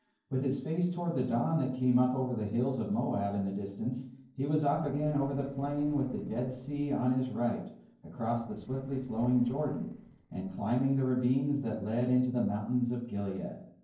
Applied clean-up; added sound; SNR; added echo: neural separator model SepFormer DNS4.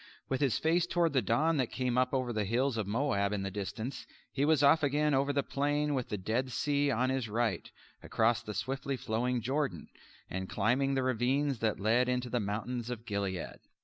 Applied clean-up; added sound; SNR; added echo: none; none; none; none.